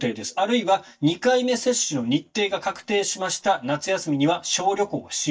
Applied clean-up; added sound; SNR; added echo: neural mask model DeepFilterNet 3.